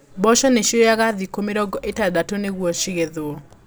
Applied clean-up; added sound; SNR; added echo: none; none; none; none.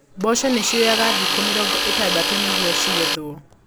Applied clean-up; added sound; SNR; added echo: none; Tools; -2 dB; none.